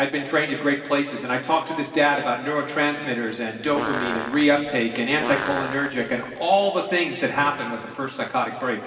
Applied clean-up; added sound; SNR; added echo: none; Fart; 8 dB; reverberation time 2.3 s.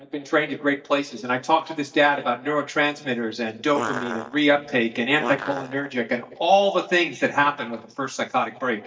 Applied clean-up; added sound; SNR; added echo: neural mask model DeepFilterNet 3.